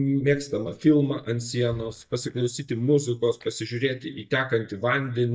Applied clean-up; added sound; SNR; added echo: neural mask model DeepFilterNet 3.